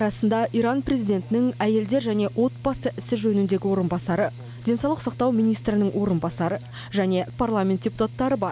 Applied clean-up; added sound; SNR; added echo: none; Mechanical fan; 15 dB; none.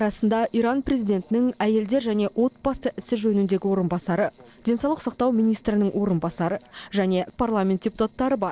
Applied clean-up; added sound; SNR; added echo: neural separator model SepFormer DNS4.